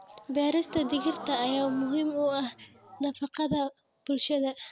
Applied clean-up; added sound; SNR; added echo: none; Gasp; 14 dB; none.